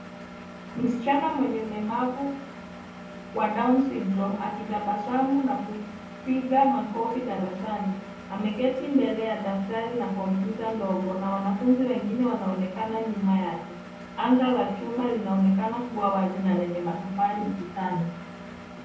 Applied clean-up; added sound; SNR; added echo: none; Engine; 14 dB; reverberation time 0.7 s.